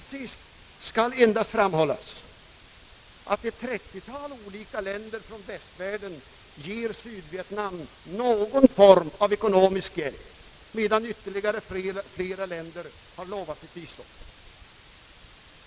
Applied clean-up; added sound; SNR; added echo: none; none; none; none.